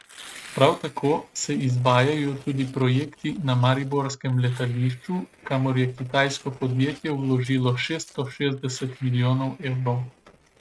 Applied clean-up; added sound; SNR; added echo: neural mask model RNNoise.